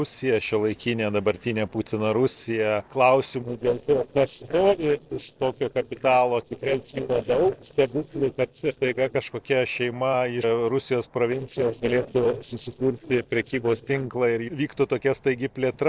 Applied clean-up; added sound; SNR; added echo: neural separator model SepFormer DNS4.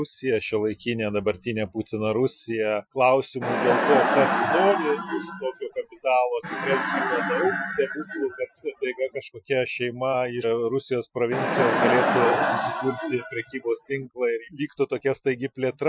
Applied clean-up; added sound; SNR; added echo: classical method Wiener filter.